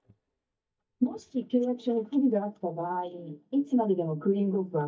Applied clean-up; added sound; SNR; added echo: neural mask model DeepFilterNet 3.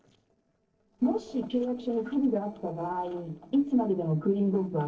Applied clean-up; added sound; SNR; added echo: neural separator model SepFormer DNS4.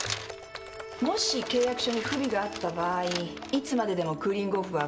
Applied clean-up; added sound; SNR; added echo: none; none; none; none.